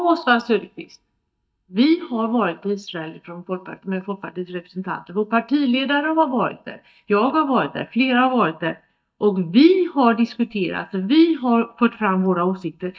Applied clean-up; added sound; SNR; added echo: neural mask model DeepFilterNet 3.